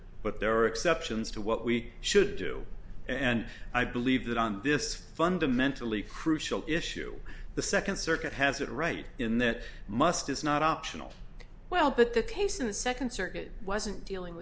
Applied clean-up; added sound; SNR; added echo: none; none; none; none.